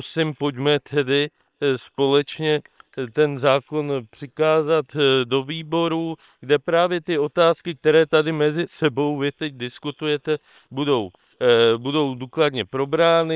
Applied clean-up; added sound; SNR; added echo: neural separator model SepFormer WHAM!.